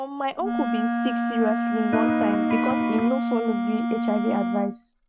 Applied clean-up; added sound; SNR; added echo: none; Electric guitar + Wind instrument, woodwind instrument; -3 dB; none.